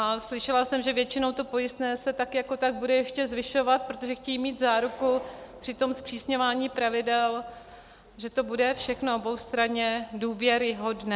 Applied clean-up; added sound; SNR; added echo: none; none; none; none.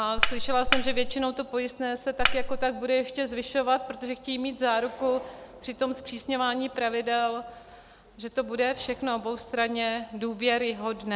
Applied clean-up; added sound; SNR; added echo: none; Cutlery, silverware; -4 dB; none.